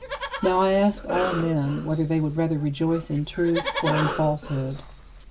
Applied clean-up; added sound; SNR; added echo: none; Livestock, farm animals, working animals + Cough; 9 dB; none.